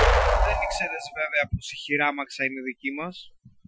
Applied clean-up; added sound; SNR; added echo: classical method Wiener filter.